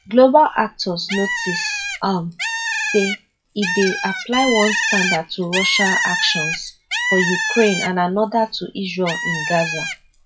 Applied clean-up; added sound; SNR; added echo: classical method WPE with log-MMSE.